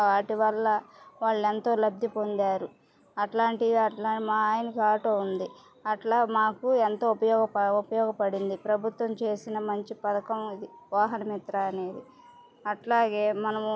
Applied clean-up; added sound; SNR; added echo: none; none; none; none.